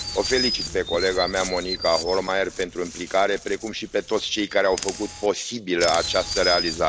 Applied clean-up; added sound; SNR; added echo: none; Chirp, tweet; 8 dB; none.